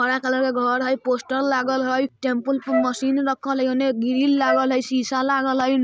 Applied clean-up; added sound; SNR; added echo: none; Wind instrument, woodwind instrument; 7 dB; none.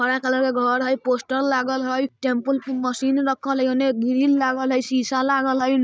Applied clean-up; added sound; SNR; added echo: neural mask model DeepFilterNet 3.